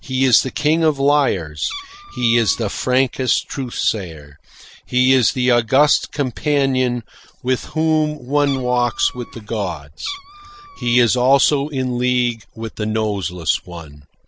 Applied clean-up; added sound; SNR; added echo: none; Meow; 17 dB; none.